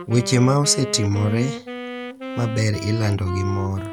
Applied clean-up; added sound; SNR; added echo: none; Wind instrument, woodwind instrument; 10 dB; none.